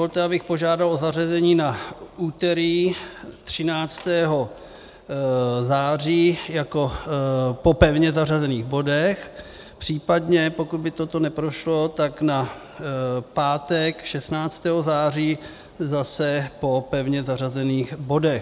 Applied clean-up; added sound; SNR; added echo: none; none; none; none.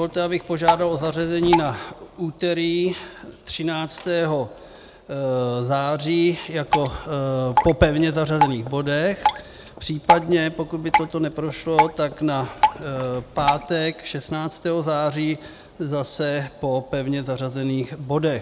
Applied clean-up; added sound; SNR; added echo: none; Drip; 5 dB; none.